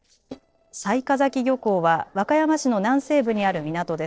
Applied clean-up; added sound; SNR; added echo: neural separator model SepFormer DNS4.